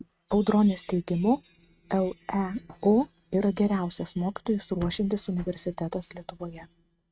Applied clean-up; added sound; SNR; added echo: neural mask model RNNoise.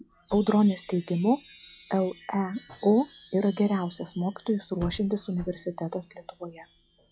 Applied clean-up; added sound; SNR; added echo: classical method log-MMSE.